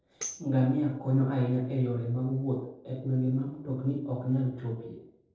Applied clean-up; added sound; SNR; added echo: neural separator model SepFormer DNS4.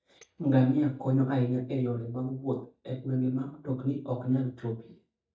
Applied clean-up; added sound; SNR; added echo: neural mask model DeepFilterNet 3.